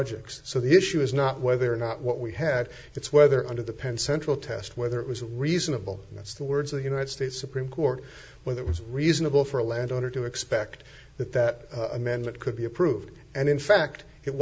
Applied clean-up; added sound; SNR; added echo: none; none; none; none.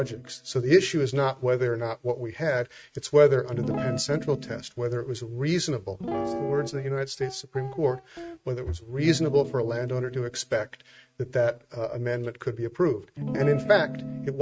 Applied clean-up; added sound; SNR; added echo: neural mask model RNNoise.